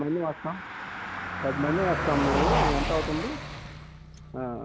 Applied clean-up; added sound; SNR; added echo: none; Car passing by; 0 dB; none.